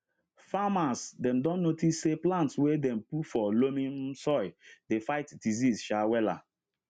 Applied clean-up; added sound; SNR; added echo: none; none; none; none.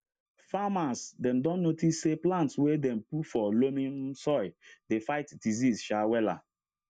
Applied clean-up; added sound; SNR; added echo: neural mask model DeepFilterNet 3.